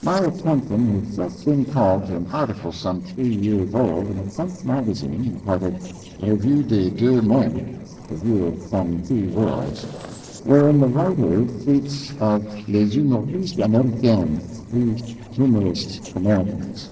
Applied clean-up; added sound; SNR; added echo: neural separator model SepFormer DNS4.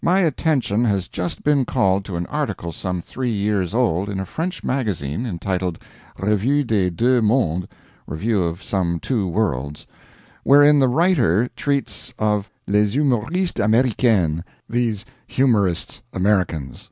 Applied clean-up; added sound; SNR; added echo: none; none; none; none.